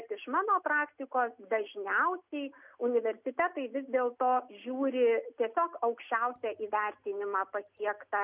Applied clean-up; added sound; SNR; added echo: none; none; none; none.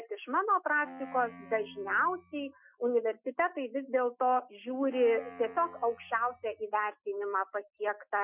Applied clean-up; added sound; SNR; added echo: classical method Wiener filter.